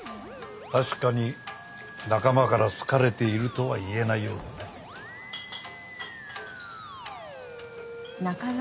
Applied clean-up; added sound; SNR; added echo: none; Musical instrument; 15 dB; none.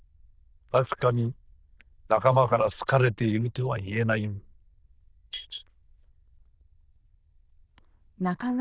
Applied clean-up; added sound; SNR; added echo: neural diffusion model UNIVERSE++.